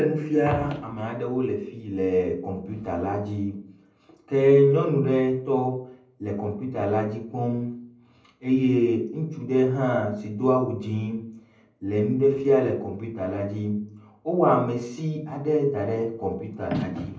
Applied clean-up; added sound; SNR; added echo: none; none; none; reverberation time 0.6 s.